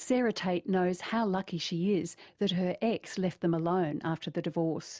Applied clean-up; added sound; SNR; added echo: none; none; none; none.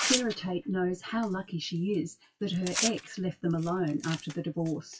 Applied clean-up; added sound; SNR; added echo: classical method WPE with log-MMSE.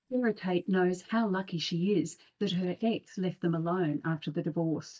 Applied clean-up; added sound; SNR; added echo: neural mask model DeepFilterNet 3.